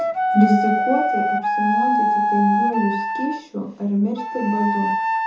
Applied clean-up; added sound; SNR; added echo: none; Wind instrument, woodwind instrument; -1 dB; reverberation time 0.5 s.